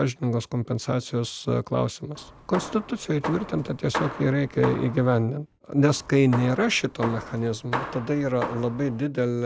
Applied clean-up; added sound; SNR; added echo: none; Hammer; 10 dB; none.